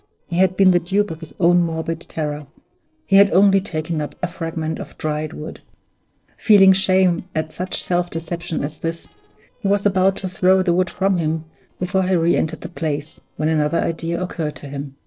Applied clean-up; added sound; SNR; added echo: neural separator model SepFormer DNS4.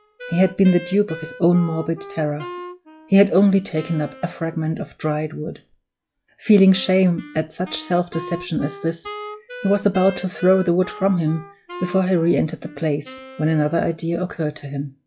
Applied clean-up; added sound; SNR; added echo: classical method log-MMSE.